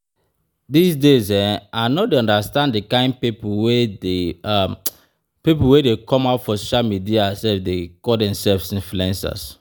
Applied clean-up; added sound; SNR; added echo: none; none; none; none.